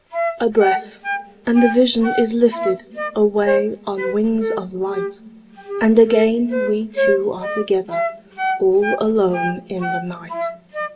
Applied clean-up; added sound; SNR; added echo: none; Wind instrument, woodwind instrument; 6 dB; reverberation time 1.7 s.